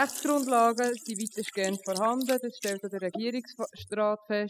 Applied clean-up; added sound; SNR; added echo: classical method spectral subtraction.